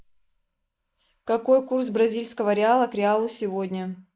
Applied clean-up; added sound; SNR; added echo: neural mask model Resemble Enhance denoiser.